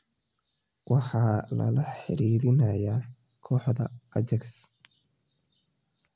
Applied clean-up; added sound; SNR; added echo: none; none; none; none.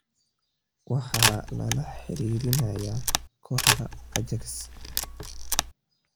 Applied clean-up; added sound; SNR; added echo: none; Camera; -2 dB; none.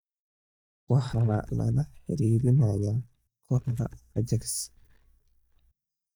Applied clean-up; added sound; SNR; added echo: neural mask model DeepFilterNet 3.